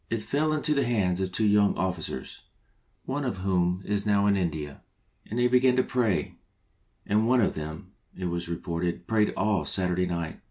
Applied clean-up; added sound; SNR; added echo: none; none; none; none.